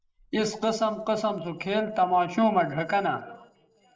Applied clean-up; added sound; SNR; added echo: neural separator model SepFormer DNS4.